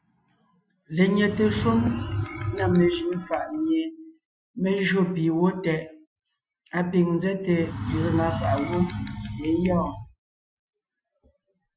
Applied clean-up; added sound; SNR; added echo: classical method Wiener filter.